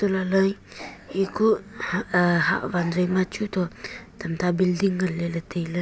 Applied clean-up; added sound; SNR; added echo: none; none; none; none.